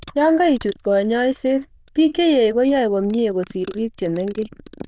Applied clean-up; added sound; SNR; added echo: neural diffusion model UNIVERSE++.